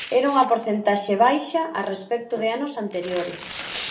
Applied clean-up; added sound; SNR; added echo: none; Tearing; 16 dB; reverberation time 0.5 s.